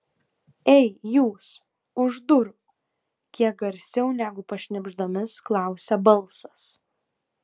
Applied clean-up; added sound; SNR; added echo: none; none; none; none.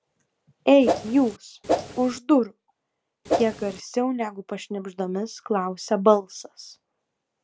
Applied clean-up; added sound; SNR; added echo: none; Whoosh, swoosh, swish; 2 dB; none.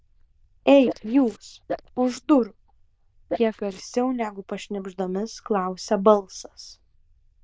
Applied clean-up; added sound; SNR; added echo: neural diffusion model UNIVERSE++.